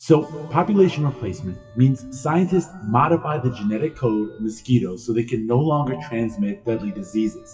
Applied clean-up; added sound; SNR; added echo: classical method WPE with log-MMSE.